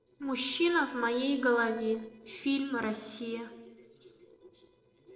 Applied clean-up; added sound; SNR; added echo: neural separator model SepFormer DNS4.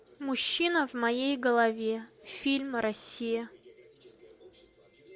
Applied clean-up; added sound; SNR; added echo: none; none; none; none.